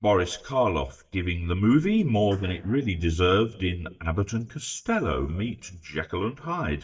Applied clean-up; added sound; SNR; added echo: neural mask model DeepFilterNet 3.